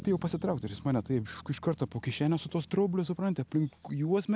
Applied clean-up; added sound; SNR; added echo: none; Bass guitar; 20 dB; none.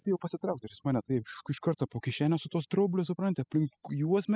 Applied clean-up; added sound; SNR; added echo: classical method spectral subtraction.